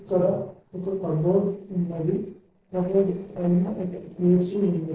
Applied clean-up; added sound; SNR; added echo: neural separator model SepFormer DNS4.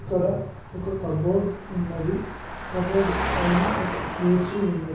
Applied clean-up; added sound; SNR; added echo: none; Engine; 6 dB; reverberation time 0.6 s.